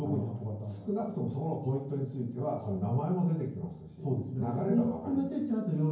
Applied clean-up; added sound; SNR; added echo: none; none; none; reverberation time 0.9 s.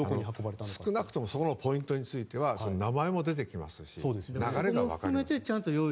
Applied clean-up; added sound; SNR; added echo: none; none; none; none.